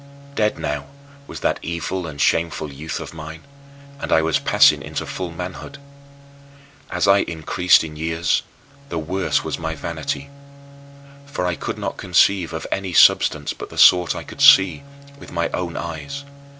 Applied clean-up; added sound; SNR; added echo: none; Bowed string instrument; 20 dB; none.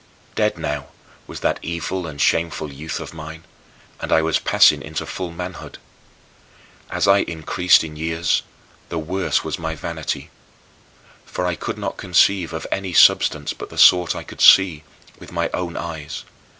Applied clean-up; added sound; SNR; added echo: none; none; none; none.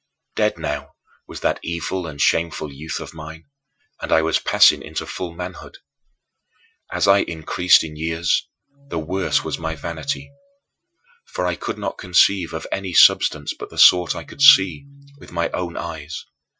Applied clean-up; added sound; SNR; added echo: classical method Wiener filter.